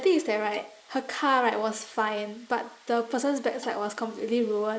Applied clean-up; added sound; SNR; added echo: neural mask model Resemble Enhance denoiser.